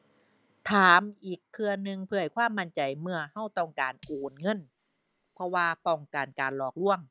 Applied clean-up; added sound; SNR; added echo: none; Glockenspiel; 11 dB; none.